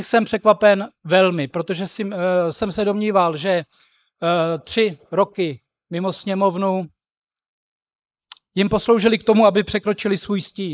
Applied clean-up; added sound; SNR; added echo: neural mask model Resemble Enhance denoiser.